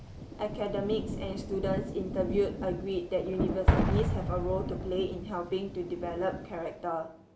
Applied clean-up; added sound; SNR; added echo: none; Explosion + Rain; 0 dB; none.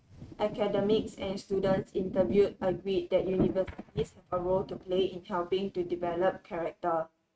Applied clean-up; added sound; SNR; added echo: neural mask model RNNoise.